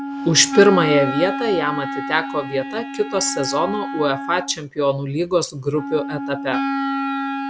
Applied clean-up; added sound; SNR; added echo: none; Wind instrument, woodwind instrument; 6 dB; none.